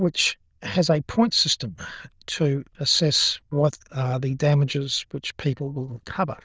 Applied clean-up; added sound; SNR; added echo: neural diffusion model UNIVERSE++.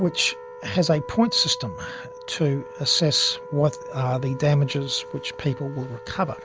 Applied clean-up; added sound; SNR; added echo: none; Wind instrument, woodwind instrument; 14 dB; none.